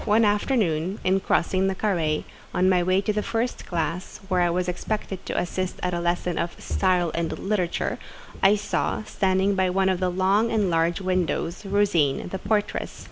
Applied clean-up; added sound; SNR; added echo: none; Walk, footsteps; 16 dB; none.